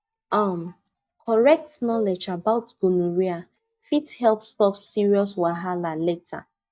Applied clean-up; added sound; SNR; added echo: neural mask model DeepFilterNet 3.